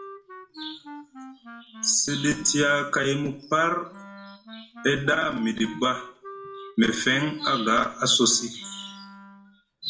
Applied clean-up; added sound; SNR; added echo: none; Wind instrument, woodwind instrument; 17 dB; reverberation time 0.4 s.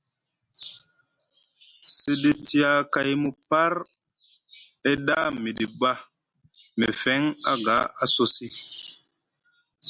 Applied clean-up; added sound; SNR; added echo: none; none; none; none.